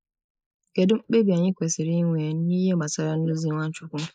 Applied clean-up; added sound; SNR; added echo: neural mask model Resemble Enhance denoiser.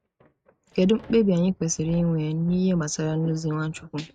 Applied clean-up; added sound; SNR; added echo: neural mask model RNNoise.